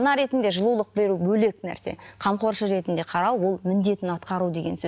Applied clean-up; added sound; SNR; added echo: none; none; none; none.